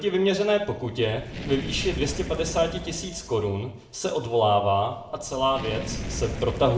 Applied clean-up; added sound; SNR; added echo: none; Fire; 10 dB; reverberation time 0.5 s.